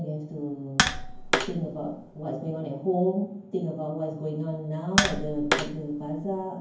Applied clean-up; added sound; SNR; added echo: none; Tap; -1 dB; reverberation time 0.9 s.